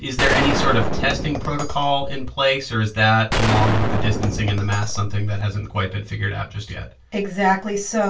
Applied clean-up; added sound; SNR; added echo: none; Gunshot, gunfire; 2 dB; reverberation time 0.2 s.